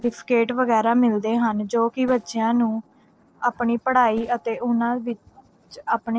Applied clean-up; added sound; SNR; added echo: neural separator model SepFormer DNS4.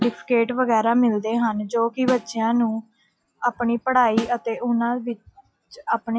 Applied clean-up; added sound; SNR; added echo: classical method log-MMSE.